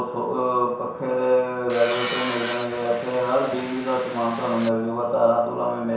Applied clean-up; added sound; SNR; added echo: none; Tools; 5 dB; reverberation time 0.7 s.